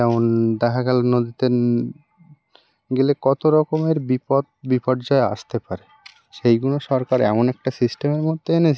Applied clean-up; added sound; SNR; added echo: none; none; none; none.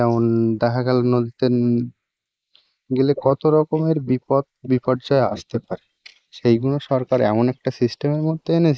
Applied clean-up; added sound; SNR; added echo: neural mask model Resemble Enhance denoiser.